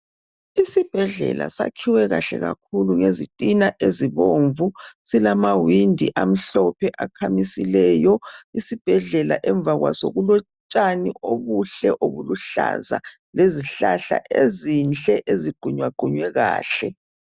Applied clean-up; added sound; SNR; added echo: none; none; none; none.